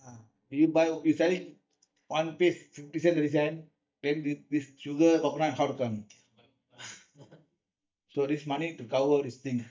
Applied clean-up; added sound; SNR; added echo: neural mask model DeepFilterNet 3.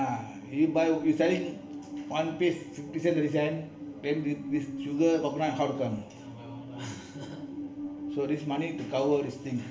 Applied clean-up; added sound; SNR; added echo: none; Musical instrument; 10 dB; reverberation time 0.2 s.